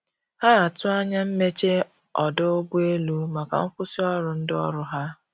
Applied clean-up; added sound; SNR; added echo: none; none; none; none.